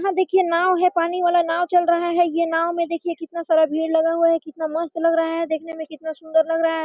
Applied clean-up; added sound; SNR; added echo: none; none; none; none.